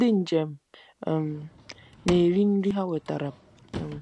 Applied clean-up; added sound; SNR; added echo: none; Drawer open or close / Wood; 16 dB; none.